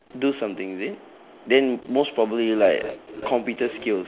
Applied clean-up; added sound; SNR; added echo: none; none; none; none.